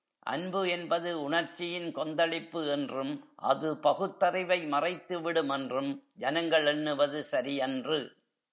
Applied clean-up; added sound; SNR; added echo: none; none; none; none.